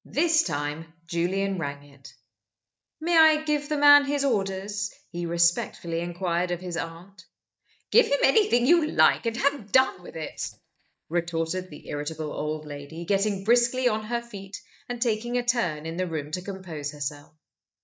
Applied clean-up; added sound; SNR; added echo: neural mask model DeepFilterNet 3.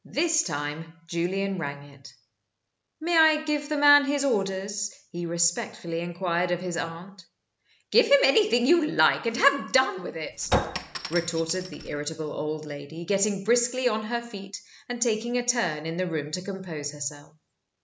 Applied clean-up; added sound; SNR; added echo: none; Chink, clink; 4 dB; none.